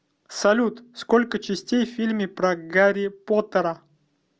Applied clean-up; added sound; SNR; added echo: none; none; none; none.